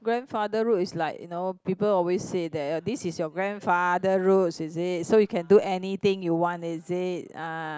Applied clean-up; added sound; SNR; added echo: none; none; none; none.